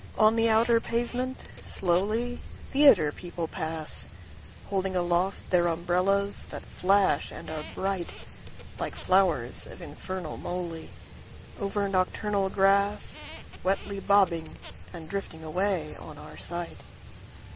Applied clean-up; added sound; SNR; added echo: none; Squeak; 19 dB; none.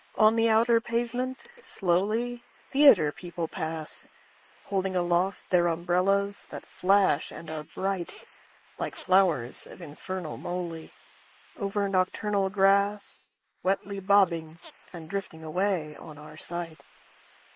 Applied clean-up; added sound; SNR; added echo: neural mask model Resemble Enhance denoiser.